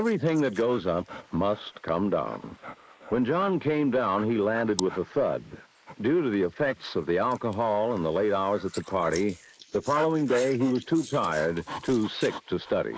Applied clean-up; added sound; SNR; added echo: neural mask model Resemble Enhance denoiser.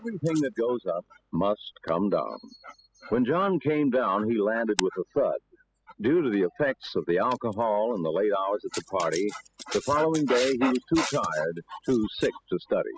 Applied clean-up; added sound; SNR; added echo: classical method spectral subtraction.